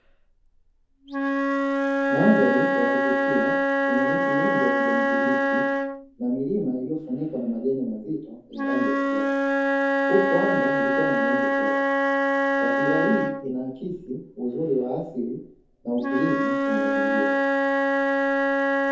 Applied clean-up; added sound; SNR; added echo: none; Wind instrument, woodwind instrument; -4 dB; reverberation time 0.5 s.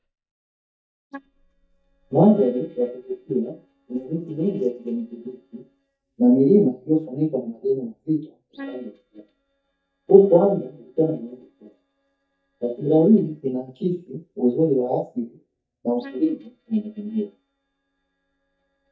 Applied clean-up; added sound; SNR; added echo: neural mask model DeepFilterNet 3.